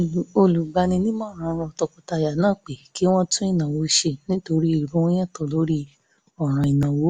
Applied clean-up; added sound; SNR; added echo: none; none; none; none.